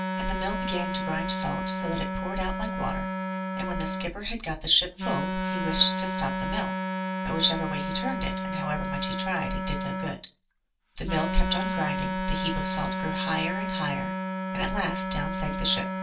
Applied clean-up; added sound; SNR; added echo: none; Wind instrument, woodwind instrument; 2 dB; reverberation time 0.2 s.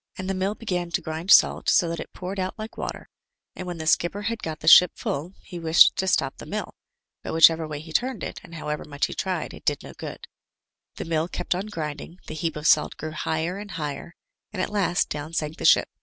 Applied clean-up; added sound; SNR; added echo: none; none; none; none.